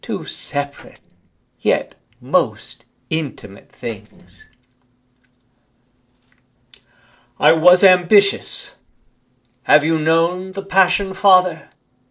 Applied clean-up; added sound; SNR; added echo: neural separator model SepFormer DNS4.